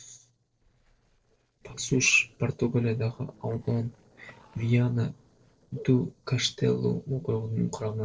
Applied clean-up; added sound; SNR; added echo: neural separator model SepFormer DNS4.